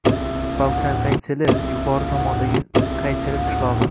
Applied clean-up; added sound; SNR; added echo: none; Car; -5 dB; none.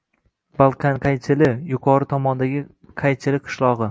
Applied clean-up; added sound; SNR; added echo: none; none; none; none.